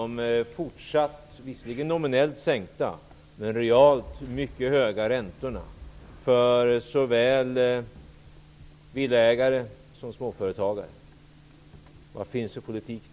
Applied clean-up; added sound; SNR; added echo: none; Wind; 19 dB; none.